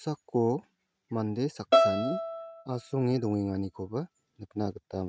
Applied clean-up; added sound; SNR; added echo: neural mask model RNNoise.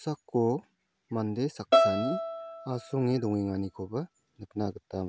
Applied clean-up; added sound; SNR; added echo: none; Bowed string instrument; -1 dB; none.